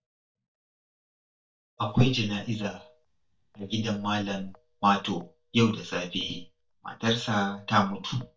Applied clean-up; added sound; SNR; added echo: neural mask model DeepFilterNet 3.